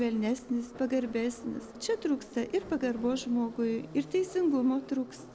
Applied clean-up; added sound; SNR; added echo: none; Subway, metro, underground; 17 dB; none.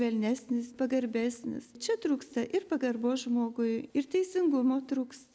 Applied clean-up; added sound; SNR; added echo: none; none; none; none.